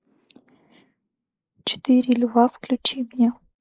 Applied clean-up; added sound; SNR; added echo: neural mask model Resemble Enhance denoiser.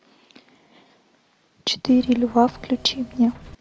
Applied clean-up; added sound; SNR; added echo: none; Engine / Mechanisms; 19 dB; none.